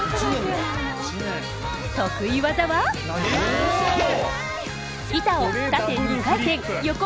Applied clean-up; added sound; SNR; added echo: none; none; none; none.